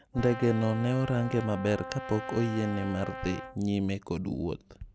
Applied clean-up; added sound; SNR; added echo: none; Brass instrument; 11 dB; none.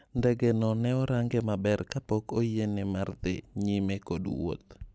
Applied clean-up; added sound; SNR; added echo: none; none; none; none.